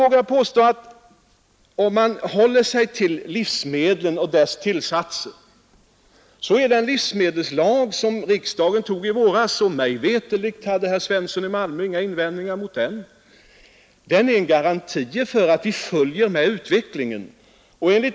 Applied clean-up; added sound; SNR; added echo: none; none; none; none.